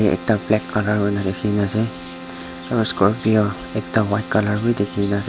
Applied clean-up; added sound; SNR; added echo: none; Keyboard (musical); 14 dB; none.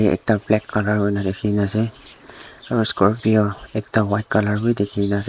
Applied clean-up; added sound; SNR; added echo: neural mask model Resemble Enhance denoiser.